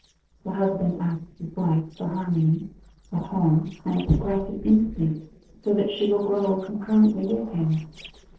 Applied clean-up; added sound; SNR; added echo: neural separator model SepFormer DNS4.